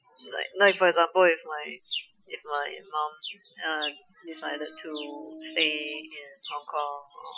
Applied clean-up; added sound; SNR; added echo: classical method Wiener filter.